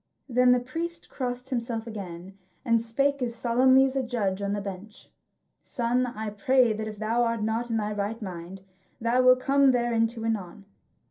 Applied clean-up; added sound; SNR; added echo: none; none; none; reverberation time 0.3 s.